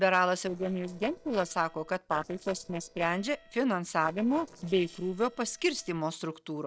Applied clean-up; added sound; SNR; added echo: neural separator model SepFormer DNS4.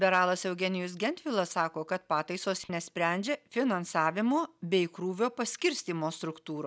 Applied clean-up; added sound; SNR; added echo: none; none; none; none.